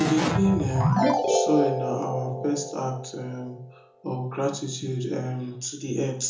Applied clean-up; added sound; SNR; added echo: none; Keyboard (musical); 1 dB; reverberation time 0.6 s.